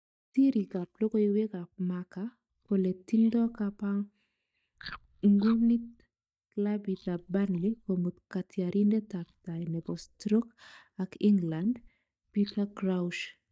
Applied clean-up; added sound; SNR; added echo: neural mask model DeepFilterNet 3.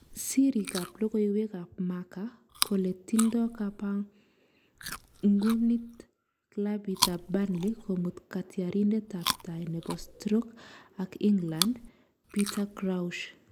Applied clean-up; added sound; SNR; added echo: none; Chewing, mastication; 9 dB; none.